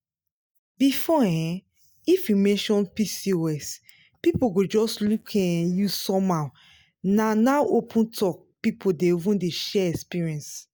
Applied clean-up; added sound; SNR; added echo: neural mask model DeepFilterNet 3.